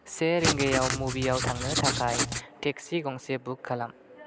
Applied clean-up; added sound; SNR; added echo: none; Writing; -1 dB; none.